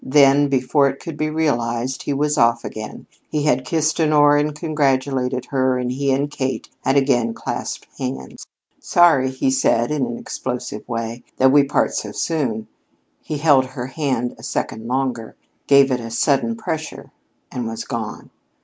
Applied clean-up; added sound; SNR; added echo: none; none; none; none.